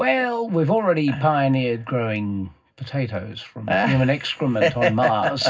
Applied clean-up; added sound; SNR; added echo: none; none; none; reverberation time 0.4 s.